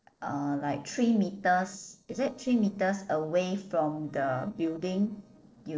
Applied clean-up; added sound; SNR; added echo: neural separator model SepFormer DNS4.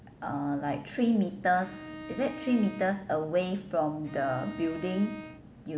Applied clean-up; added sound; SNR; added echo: none; Bowed string instrument; 13 dB; none.